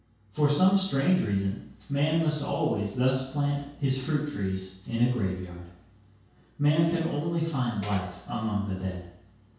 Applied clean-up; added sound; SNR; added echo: none; Tambourine; 6 dB; reverberation time 0.6 s.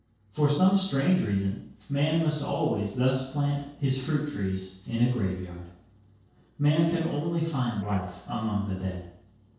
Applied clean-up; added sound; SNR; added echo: neural separator model SepFormer DNS4.